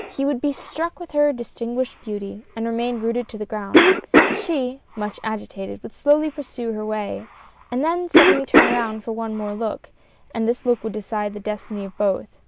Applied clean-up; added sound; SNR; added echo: none; Cough; 0 dB; none.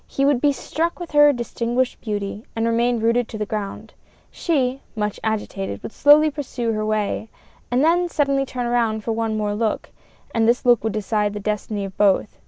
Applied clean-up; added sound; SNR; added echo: none; none; none; none.